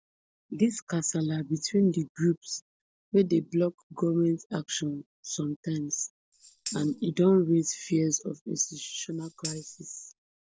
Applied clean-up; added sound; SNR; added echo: neural separator model SepFormer DNS4.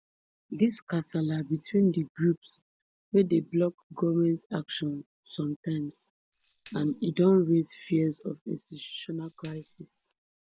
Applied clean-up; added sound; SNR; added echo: none; Tambourine; 15 dB; none.